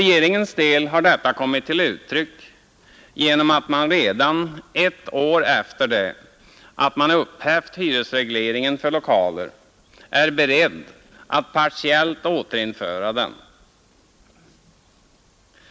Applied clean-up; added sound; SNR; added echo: none; none; none; none.